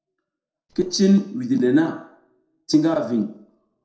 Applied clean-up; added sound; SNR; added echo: neural separator model SepFormer DNS4.